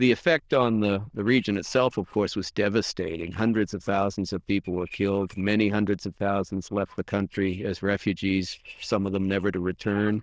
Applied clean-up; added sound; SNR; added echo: neural diffusion model UNIVERSE++.